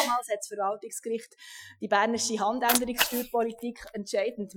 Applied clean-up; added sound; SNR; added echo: classical method Wiener filter.